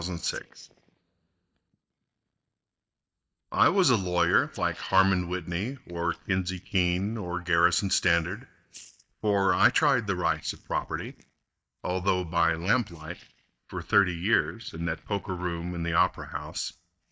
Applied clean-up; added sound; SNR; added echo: neural mask model DeepFilterNet 3.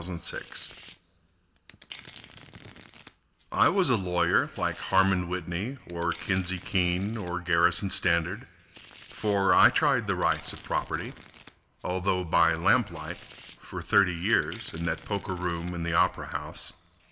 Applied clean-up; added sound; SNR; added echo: none; Domestic sounds, home sounds; 18 dB; reverberation time 0.7 s.